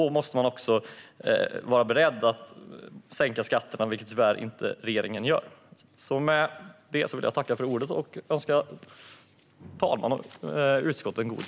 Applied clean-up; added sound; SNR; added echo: none; none; none; none.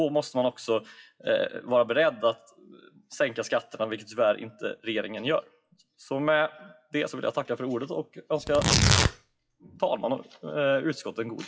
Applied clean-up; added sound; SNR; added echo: classical method WPE with log-MMSE.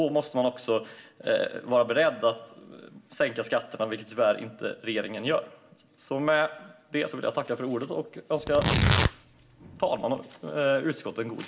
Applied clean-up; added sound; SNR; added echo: none; Tearing; -2 dB; reverberation time 0.4 s.